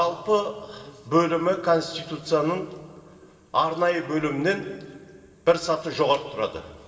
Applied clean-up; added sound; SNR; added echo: none; none; none; reverberation time 1.7 s.